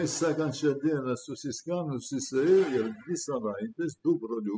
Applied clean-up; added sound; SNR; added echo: classical method spectral subtraction.